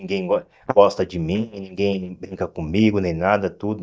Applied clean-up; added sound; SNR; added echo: neural mask model DeepFilterNet 3.